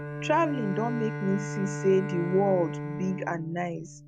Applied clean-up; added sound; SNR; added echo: none; Bowed string instrument; 6 dB; none.